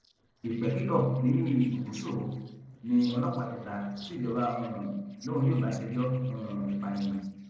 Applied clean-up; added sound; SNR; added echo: neural separator model SepFormer DNS4.